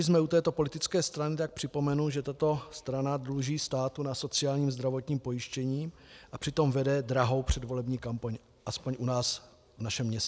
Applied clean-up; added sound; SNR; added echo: none; none; none; none.